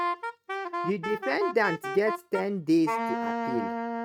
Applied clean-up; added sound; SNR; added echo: neural mask model RNNoise.